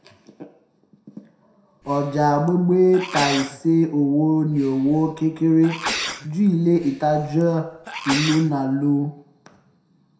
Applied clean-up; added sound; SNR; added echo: none; Sneeze; 11 dB; reverberation time 0.5 s.